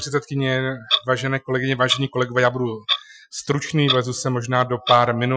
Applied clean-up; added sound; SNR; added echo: classical method Wiener filter.